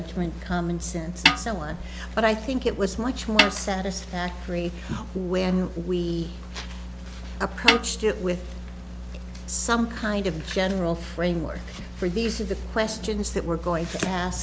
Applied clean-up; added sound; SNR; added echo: none; Snare drum; -3 dB; none.